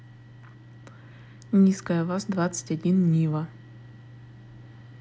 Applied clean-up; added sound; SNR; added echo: none; none; none; none.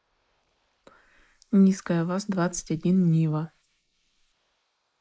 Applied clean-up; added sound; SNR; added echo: neural mask model Resemble Enhance denoiser.